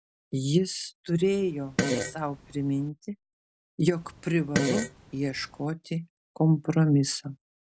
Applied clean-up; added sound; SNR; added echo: none; Fart; 5 dB; none.